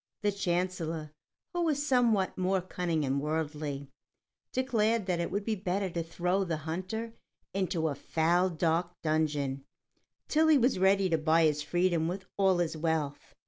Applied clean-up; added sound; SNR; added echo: none; none; none; none.